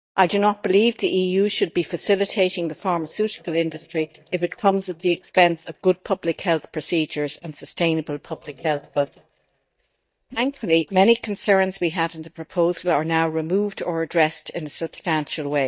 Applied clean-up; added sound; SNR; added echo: neural mask model DeepFilterNet 3.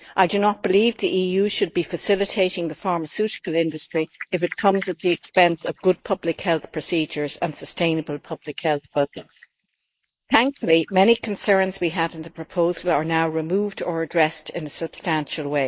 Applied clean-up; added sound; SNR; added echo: neural mask model Resemble Enhance denoiser.